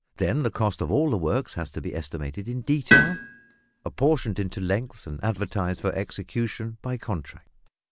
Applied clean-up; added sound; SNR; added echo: none; Tools; 0 dB; none.